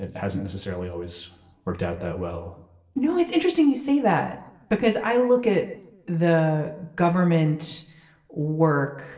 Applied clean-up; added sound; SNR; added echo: none; none; none; reverberation time 0.7 s.